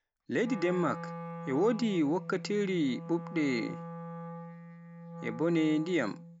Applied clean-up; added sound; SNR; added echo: none; Wind instrument, woodwind instrument; 11 dB; none.